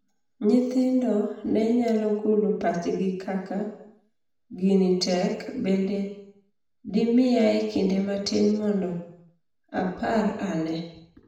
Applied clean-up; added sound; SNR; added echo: none; none; none; reverberation time 0.8 s.